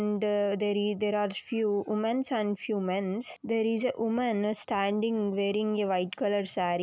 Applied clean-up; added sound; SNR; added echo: none; none; none; none.